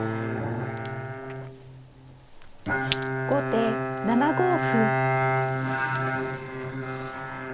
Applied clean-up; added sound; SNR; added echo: none; Bowed string instrument + Glass; -2 dB; none.